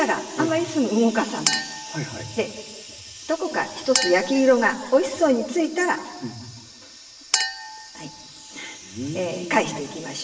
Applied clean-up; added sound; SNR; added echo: none; Chink, clink; 7 dB; reverberation time 1.3 s.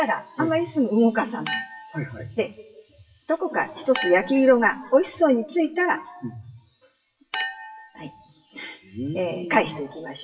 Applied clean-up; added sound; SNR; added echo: classical method WPE with log-MMSE.